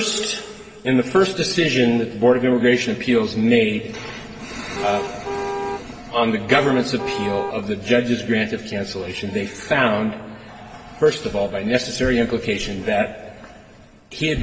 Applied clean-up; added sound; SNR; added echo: none; Car; 8 dB; reverberation time 1.8 s.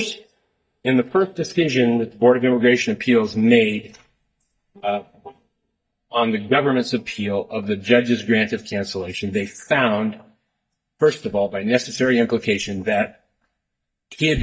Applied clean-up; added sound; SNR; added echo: neural mask model DeepFilterNet 3.